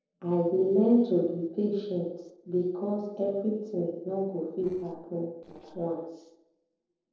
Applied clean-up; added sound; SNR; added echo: neural separator model SepFormer DNS4.